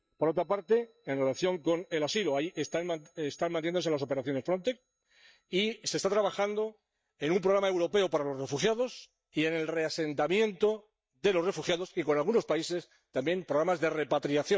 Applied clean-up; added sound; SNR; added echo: neural mask model DeepFilterNet 3.